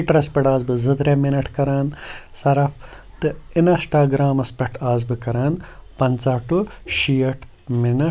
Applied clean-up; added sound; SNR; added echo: none; none; none; none.